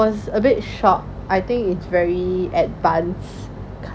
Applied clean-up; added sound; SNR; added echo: none; none; none; none.